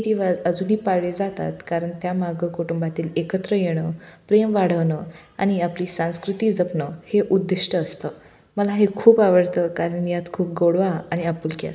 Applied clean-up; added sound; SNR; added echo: none; none; none; none.